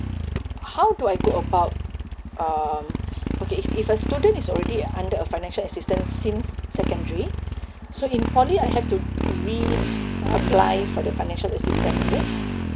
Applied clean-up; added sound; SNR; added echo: none; Motorcycle; 1 dB; none.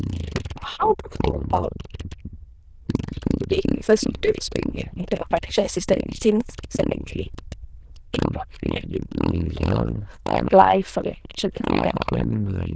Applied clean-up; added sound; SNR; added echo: neural diffusion model UNIVERSE++.